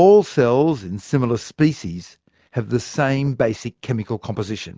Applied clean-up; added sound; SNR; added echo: none; none; none; none.